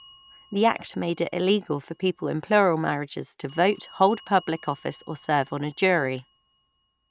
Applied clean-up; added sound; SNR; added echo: none; Bell; 19 dB; none.